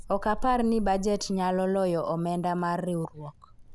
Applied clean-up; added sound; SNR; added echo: none; Wind; 11 dB; none.